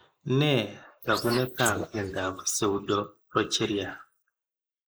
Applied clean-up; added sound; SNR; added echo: neural mask model Resemble Enhance denoiser.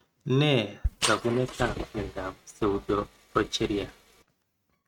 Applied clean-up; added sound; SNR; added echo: neural mask model RNNoise.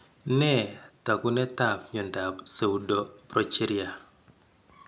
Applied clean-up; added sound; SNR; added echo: none; none; none; none.